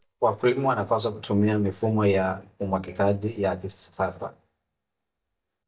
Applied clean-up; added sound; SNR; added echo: neural mask model DeepFilterNet 3.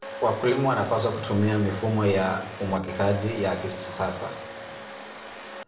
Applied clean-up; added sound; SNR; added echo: none; Domestic sounds, home sounds; 12 dB; reverberation time 0.7 s.